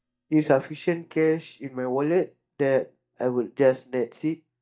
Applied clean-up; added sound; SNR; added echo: neural mask model DeepFilterNet 3.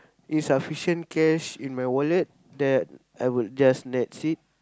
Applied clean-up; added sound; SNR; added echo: none; none; none; none.